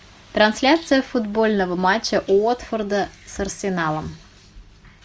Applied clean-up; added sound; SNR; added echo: none; none; none; none.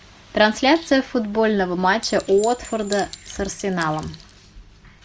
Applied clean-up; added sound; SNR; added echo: none; Chink, clink; 19 dB; none.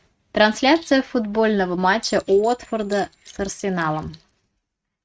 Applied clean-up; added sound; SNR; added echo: neural mask model RNNoise.